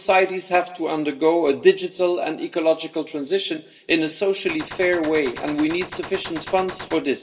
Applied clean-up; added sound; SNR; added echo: none; Gunshot, gunfire; 14 dB; reverberation time 0.8 s.